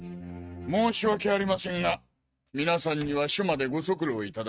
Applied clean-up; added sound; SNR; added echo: neural mask model RNNoise.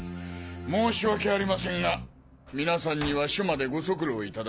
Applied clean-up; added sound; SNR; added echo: none; Slam; 17 dB; none.